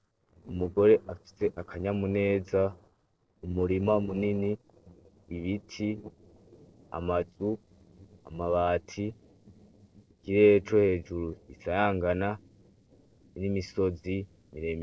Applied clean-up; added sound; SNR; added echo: neural separator model SepFormer DNS4.